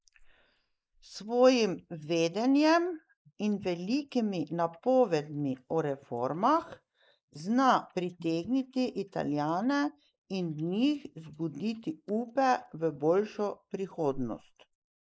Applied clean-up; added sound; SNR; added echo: neural mask model Resemble Enhance denoiser.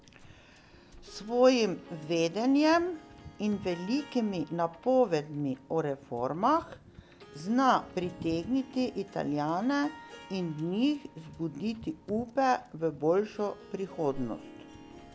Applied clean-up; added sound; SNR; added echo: none; Harp + Wind / Boat, Water vehicle; 20 dB; none.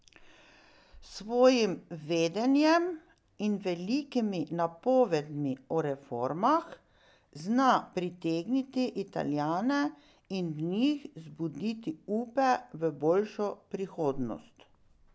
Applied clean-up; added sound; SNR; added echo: none; none; none; none.